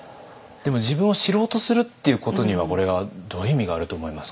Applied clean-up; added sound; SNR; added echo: none; none; none; none.